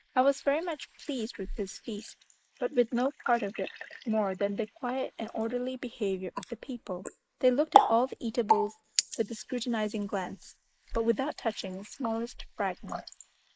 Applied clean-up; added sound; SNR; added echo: neural mask model Resemble Enhance denoiser.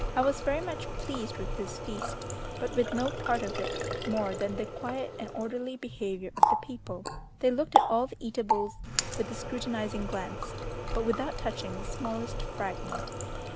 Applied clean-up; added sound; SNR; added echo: none; Water tap, faucet; 0 dB; none.